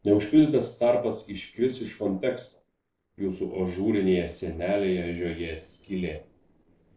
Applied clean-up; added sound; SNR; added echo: neural separator model SepFormer DNS4.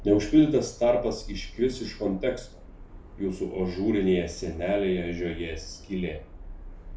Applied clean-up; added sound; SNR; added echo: none; Subway, metro, underground; 15 dB; reverberation time 0.3 s.